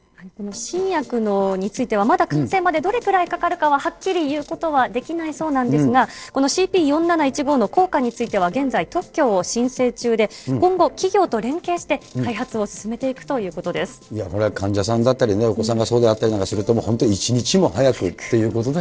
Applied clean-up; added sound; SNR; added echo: neural separator model SepFormer DNS4.